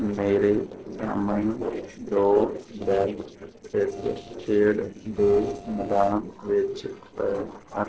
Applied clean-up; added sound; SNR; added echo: neural separator model SepFormer DNS4.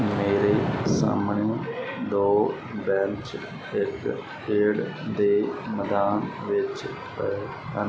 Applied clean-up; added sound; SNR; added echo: none; none; none; none.